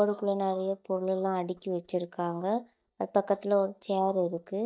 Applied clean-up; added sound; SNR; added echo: neural mask model DeepFilterNet 3.